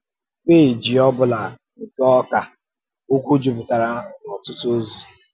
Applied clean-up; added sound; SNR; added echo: none; none; none; none.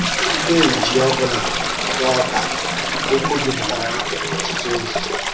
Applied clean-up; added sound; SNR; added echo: none; Toilet flush; -1 dB; reverberation time 0.3 s.